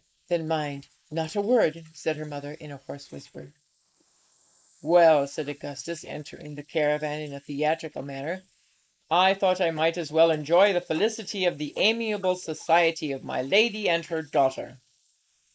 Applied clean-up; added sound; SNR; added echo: neural mask model Resemble Enhance denoiser.